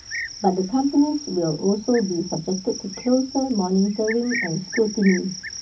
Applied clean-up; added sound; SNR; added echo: none; Cricket; 12 dB; reverberation time 0.3 s.